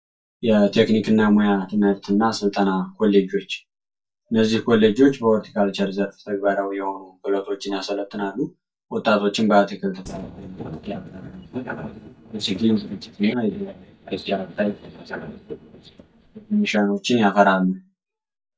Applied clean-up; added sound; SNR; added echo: neural mask model DeepFilterNet 3.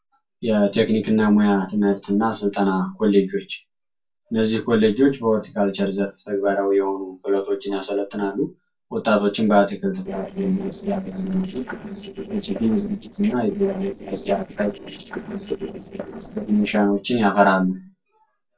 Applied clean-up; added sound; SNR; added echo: neural separator model SepFormer DNS4.